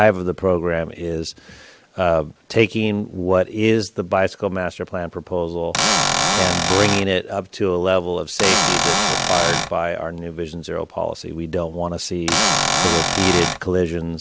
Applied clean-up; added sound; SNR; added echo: none; Cupboard open or close / Door; -2 dB; none.